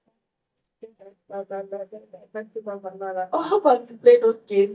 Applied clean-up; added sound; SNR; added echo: neural mask model DeepFilterNet 3.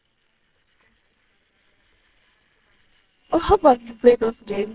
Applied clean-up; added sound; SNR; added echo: neural separator model SepFormer WHAMR!.